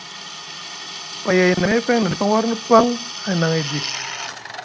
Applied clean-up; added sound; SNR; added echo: none; Drill; 10 dB; none.